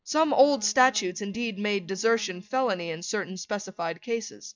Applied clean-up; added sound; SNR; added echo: neural mask model DeepFilterNet 3.